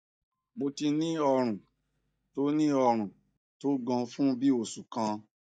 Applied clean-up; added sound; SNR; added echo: neural mask model DeepFilterNet 3.